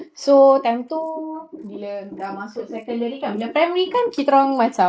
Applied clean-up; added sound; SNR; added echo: neural mask model Resemble Enhance denoiser.